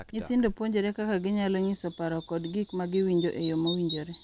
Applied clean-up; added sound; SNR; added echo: none; Bird vocalization, bird call, bird song; 13 dB; none.